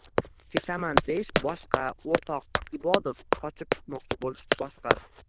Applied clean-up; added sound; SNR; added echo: neural diffusion model UNIVERSE++.